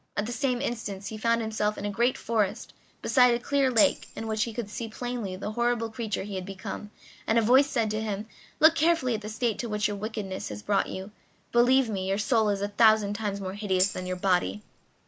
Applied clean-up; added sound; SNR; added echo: none; Tambourine; 9 dB; none.